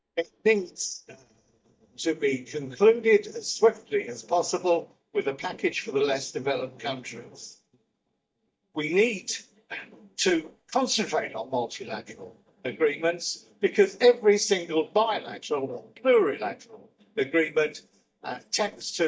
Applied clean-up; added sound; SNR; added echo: neural mask model DeepFilterNet 3.